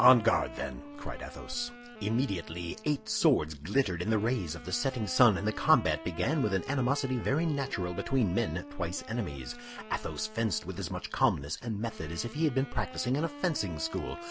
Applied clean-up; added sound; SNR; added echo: none; Wind instrument, woodwind instrument; 16 dB; none.